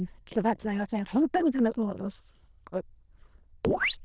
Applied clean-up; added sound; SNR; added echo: neural diffusion model UNIVERSE++.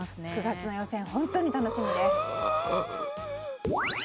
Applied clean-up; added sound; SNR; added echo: none; Breathing; 0 dB; none.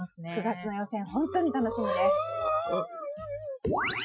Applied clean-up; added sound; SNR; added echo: classical method Wiener filter.